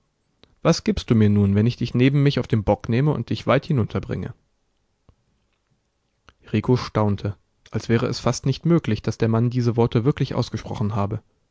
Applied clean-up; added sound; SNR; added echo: none; none; none; none.